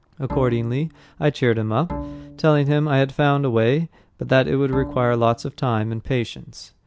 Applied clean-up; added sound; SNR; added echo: none; Bowed string instrument; 14 dB; none.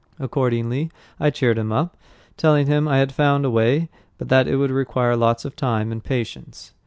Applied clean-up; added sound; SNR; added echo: none; none; none; none.